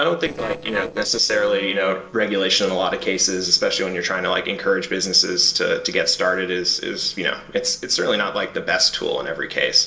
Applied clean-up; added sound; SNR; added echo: neural separator model SepFormer DNS4.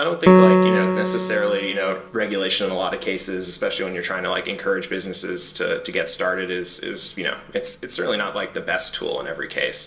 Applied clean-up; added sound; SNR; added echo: none; Piano; -4 dB; reverberation time 0.2 s.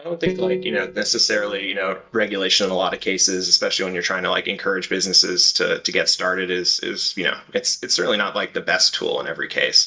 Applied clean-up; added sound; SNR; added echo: neural mask model DeepFilterNet 3.